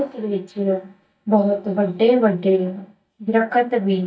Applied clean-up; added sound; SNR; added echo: neural mask model DeepFilterNet 3.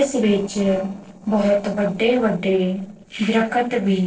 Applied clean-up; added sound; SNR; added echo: neural separator model SepFormer DNS4.